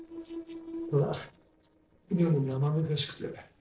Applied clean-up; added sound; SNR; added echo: neural separator model SepFormer DNS4.